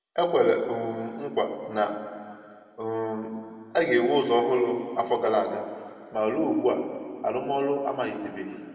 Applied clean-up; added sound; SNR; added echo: none; none; none; reverberation time 2.2 s.